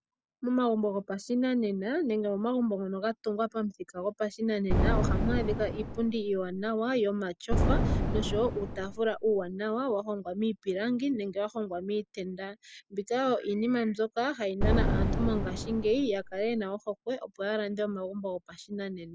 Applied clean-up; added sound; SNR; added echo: none; Boom; -2 dB; none.